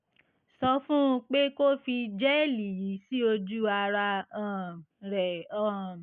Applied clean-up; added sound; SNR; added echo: none; none; none; none.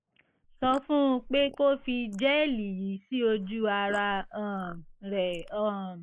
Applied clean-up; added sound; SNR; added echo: neural mask model Resemble Enhance denoiser.